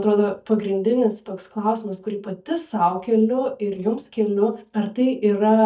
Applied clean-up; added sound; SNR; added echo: neural mask model DeepFilterNet 3.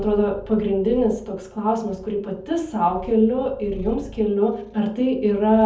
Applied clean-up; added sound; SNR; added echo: none; Purr; 19 dB; reverberation time 0.7 s.